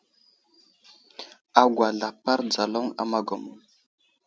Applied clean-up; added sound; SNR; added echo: none; none; none; none.